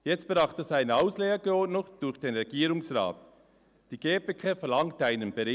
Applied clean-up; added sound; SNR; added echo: none; none; none; none.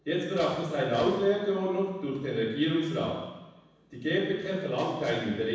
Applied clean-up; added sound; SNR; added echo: none; none; none; reverberation time 1.1 s.